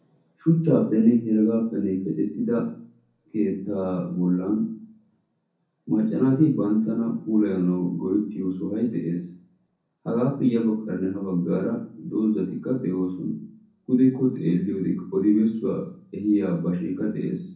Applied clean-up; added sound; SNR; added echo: none; none; none; reverberation time 0.6 s.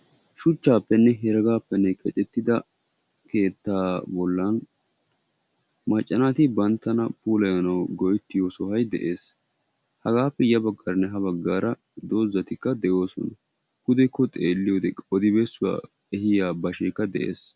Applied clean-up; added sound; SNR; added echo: none; none; none; none.